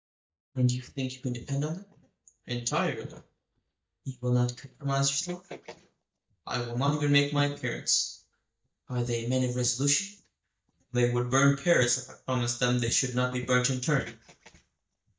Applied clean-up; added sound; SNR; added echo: neural mask model DeepFilterNet 3.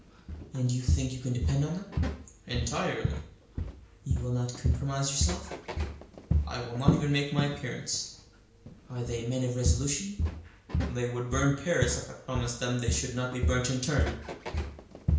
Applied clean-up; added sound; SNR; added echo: none; Walk, footsteps; 0 dB; reverberation time 0.5 s.